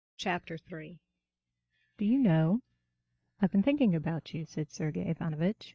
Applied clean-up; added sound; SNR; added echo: neural mask model DeepFilterNet 3.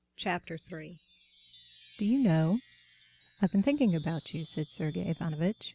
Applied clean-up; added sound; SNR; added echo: none; Wind chime; 17 dB; none.